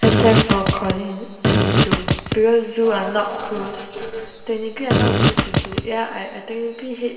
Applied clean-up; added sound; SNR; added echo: none; Fart; -5 dB; reverberation time 3.0 s.